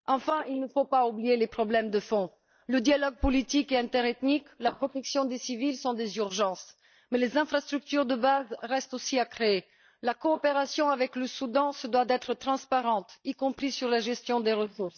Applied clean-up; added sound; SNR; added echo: neural mask model DeepFilterNet 3.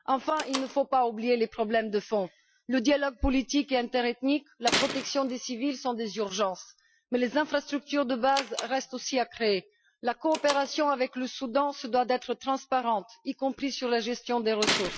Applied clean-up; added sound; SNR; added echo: classical method Wiener filter.